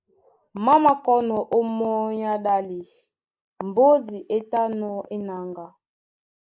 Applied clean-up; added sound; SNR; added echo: neural mask model Resemble Enhance denoiser.